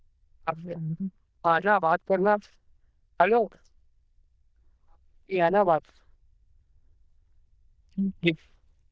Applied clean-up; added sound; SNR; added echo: neural diffusion model UNIVERSE++.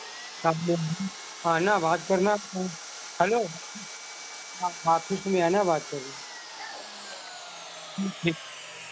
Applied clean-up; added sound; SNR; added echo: none; Sawing; 12 dB; none.